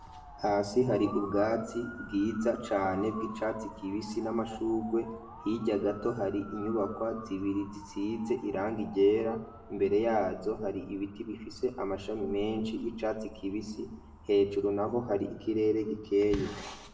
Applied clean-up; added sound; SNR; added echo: none; Motor vehicle (road) / Siren; 17 dB; reverberation time 0.7 s.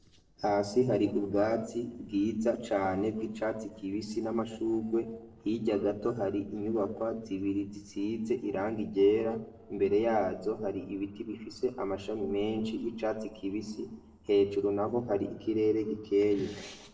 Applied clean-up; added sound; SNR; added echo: neural separator model SepFormer DNS4.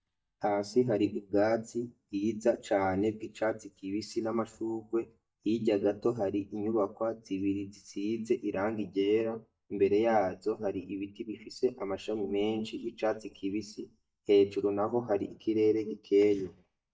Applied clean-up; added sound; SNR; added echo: neural mask model DeepFilterNet 3.